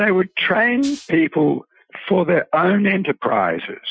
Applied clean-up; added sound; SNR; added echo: classical method Wiener filter.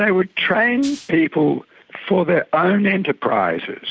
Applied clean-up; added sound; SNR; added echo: none; Rattle (instrument); 19 dB; none.